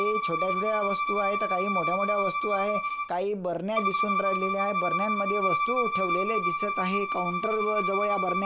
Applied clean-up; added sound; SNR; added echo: none; Bowed string instrument; -1 dB; none.